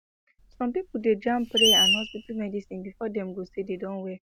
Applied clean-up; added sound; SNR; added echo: none; Screech; -1 dB; none.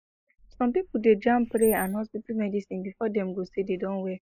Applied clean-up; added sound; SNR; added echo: neural mask model Resemble Enhance denoiser.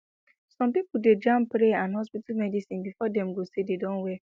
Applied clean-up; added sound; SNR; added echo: none; none; none; none.